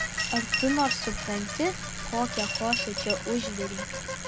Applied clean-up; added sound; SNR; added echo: none; Coin (dropping) / Glass + Bicycle; 1 dB; none.